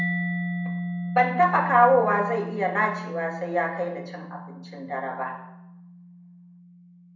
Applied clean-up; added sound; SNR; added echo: none; Mallet percussion; 7 dB; reverberation time 0.7 s.